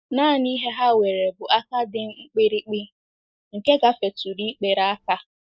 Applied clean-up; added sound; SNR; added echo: neural mask model Resemble Enhance denoiser.